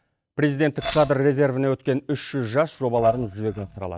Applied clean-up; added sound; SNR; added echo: neural mask model DeepFilterNet 3.